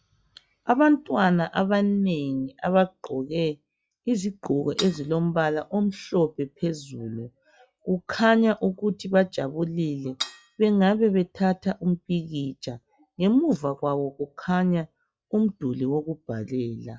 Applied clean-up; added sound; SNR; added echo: classical method log-MMSE.